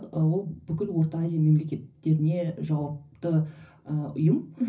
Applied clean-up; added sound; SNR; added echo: none; none; none; reverberation time 0.4 s.